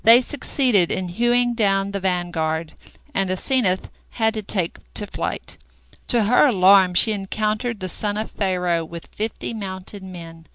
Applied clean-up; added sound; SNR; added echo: none; none; none; none.